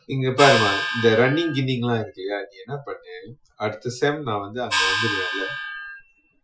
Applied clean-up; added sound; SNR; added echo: classical method Wiener filter.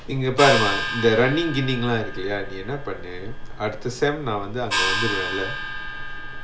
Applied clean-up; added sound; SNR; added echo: none; Gong; 3 dB; none.